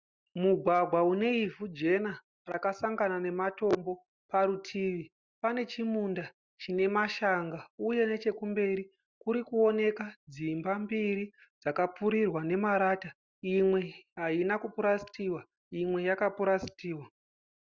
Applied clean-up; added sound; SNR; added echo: none; none; none; none.